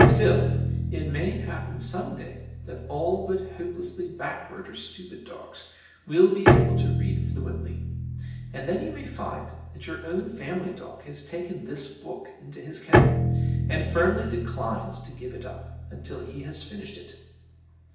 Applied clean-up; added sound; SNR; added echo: none; Bowed string instrument; -4 dB; reverberation time 0.9 s.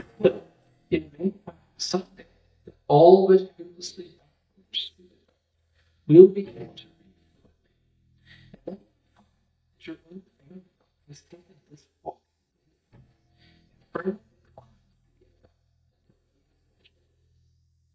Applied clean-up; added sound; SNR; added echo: neural mask model DeepFilterNet 3.